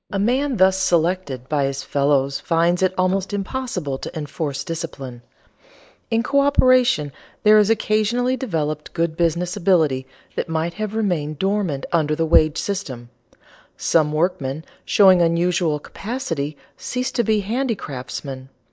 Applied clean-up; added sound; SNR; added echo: neural mask model DeepFilterNet 3.